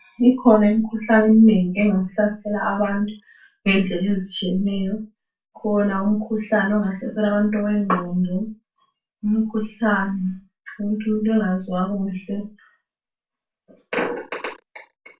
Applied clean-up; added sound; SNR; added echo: none; none; none; reverberation time 0.2 s.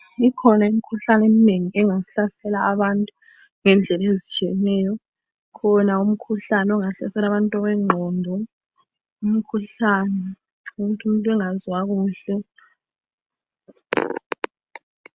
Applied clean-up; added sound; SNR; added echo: none; none; none; none.